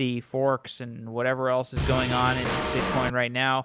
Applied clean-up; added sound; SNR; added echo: none; Drum kit; 1 dB; none.